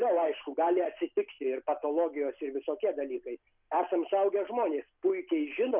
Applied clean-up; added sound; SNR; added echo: none; none; none; none.